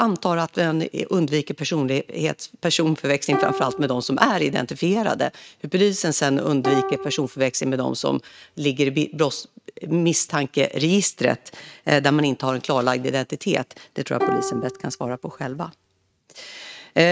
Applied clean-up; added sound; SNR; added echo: neural mask model RNNoise.